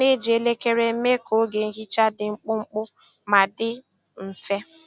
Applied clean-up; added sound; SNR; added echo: none; none; none; none.